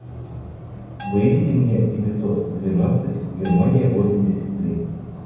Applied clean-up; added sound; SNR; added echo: none; Bell; 20 dB; reverberation time 1.3 s.